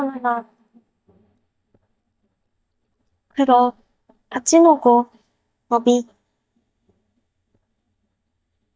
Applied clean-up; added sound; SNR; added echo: neural mask model DeepFilterNet 3.